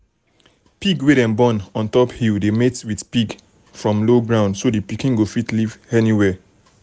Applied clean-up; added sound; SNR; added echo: none; none; none; none.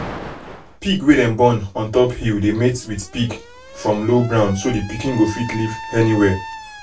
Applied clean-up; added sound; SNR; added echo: none; Alarm; 16 dB; reverberation time 0.2 s.